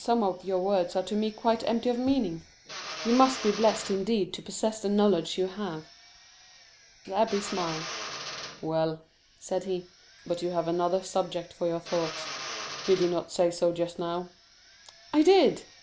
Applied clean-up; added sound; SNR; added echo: none; Drill; 15 dB; none.